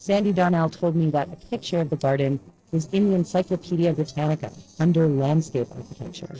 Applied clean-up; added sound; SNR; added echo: neural separator model SepFormer DNS4.